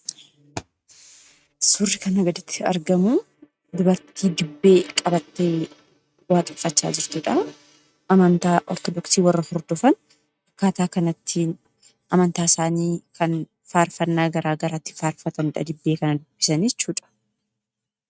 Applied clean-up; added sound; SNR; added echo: neural mask model RNNoise.